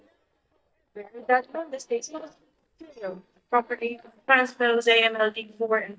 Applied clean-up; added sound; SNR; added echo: neural mask model DeepFilterNet 3.